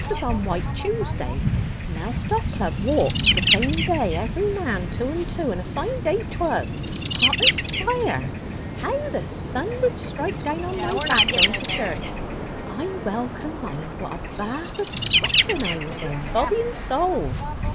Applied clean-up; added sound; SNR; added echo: none; Bird + Waves, surf; -4 dB; none.